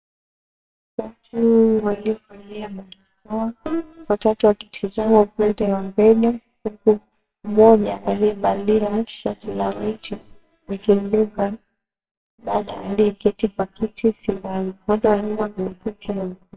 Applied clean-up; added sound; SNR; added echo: neural separator model SepFormer WHAMR!.